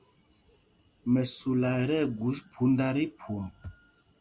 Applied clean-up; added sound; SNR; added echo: none; none; none; none.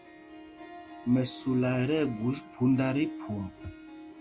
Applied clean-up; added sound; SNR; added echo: none; Harp; 15 dB; none.